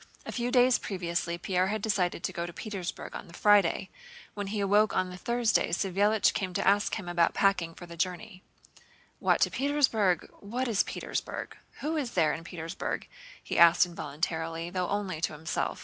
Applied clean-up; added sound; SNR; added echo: none; none; none; none.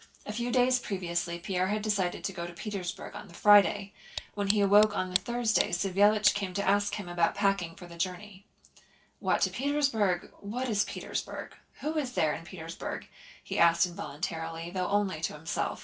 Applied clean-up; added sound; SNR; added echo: neural separator model SepFormer DNS4.